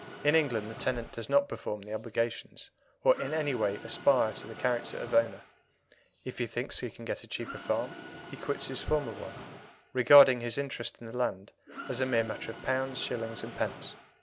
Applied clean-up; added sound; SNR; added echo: none; Mechanisms; 16 dB; none.